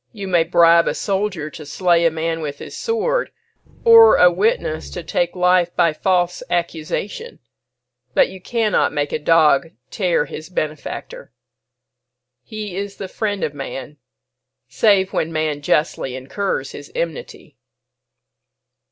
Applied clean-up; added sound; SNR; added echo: none; Growling; 19 dB; none.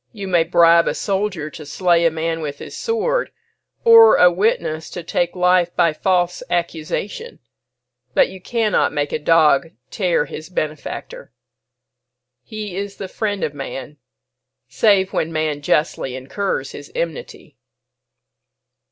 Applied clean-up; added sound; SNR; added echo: none; none; none; none.